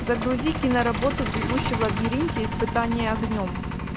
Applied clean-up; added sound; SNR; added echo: none; Truck; 2 dB; none.